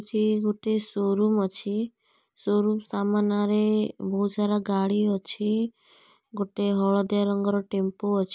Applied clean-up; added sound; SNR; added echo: none; none; none; none.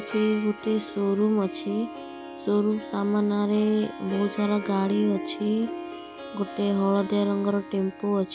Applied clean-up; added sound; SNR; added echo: none; Harp; 12 dB; none.